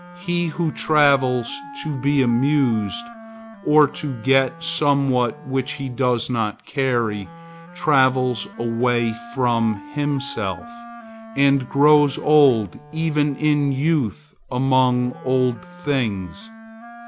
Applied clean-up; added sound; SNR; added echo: none; Wind instrument, woodwind instrument; 18 dB; none.